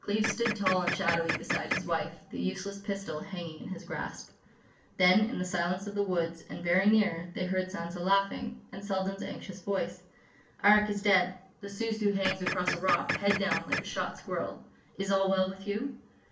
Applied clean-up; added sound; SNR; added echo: none; Printer; 3 dB; reverberation time 0.3 s.